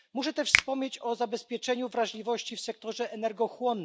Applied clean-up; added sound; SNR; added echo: none; Finger snapping; 2 dB; none.